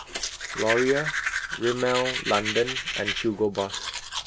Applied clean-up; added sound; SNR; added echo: none; Domestic sounds, home sounds; 3 dB; none.